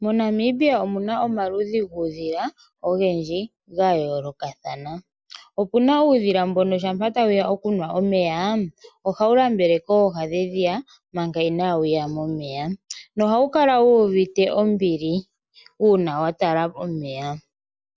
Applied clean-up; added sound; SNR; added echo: none; none; none; none.